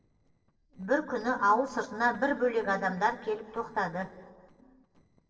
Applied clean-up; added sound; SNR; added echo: neural separator model SepFormer DNS4.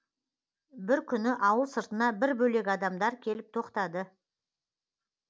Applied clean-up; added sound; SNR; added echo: none; none; none; none.